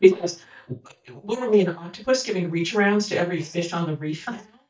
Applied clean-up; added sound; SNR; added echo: neural mask model DeepFilterNet 3.